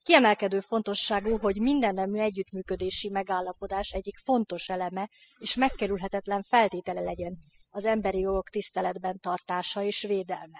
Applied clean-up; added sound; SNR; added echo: classical method spectral subtraction.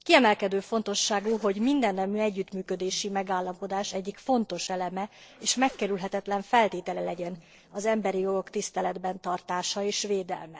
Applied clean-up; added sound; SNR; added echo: neural separator model SepFormer DNS4.